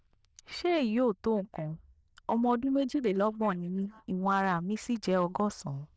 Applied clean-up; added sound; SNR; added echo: neural diffusion model UNIVERSE++.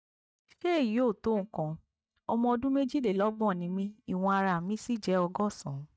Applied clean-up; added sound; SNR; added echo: neural mask model DeepFilterNet 3.